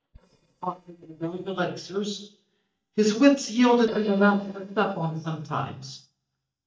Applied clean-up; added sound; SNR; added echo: neural mask model DeepFilterNet 3.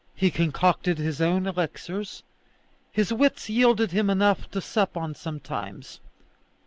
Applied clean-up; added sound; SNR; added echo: none; none; none; none.